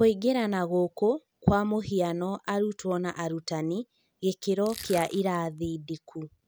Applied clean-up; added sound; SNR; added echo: none; Crushing; 17 dB; none.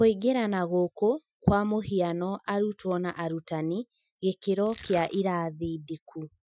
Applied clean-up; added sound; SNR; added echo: classical method Wiener filter.